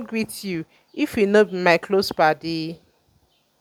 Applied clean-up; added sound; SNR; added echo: none; none; none; none.